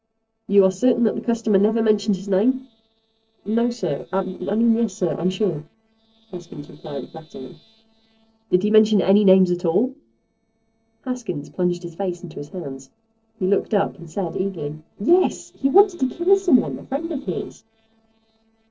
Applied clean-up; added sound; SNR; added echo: neural separator model SepFormer DNS4.